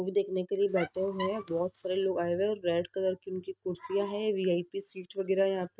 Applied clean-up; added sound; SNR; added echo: neural mask model RNNoise.